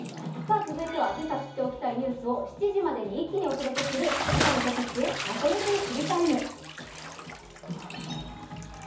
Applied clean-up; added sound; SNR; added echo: none; Bathtub (filling or washing) / Splash, splatter; 6 dB; reverberation time 0.6 s.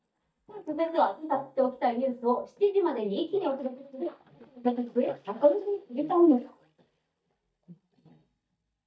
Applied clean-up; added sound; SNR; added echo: neural mask model DeepFilterNet 3.